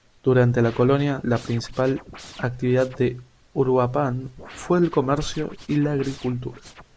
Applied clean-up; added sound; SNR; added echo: none; Scratching (performance technique); 20 dB; none.